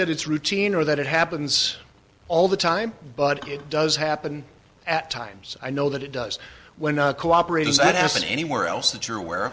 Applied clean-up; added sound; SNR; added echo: none; none; none; none.